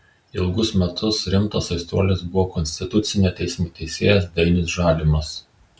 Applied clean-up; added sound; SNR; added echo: none; none; none; none.